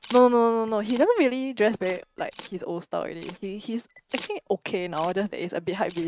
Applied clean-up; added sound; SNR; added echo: neural mask model RNNoise.